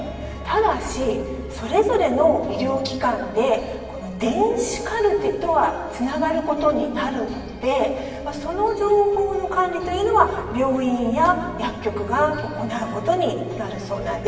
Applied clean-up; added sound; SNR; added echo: none; Fireworks; 20 dB; reverberation time 1.3 s.